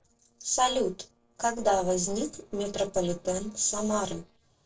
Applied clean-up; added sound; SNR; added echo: neural separator model SepFormer DNS4.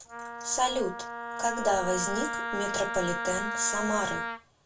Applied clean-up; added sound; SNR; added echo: none; Wind instrument, woodwind instrument; 3 dB; reverberation time 0.2 s.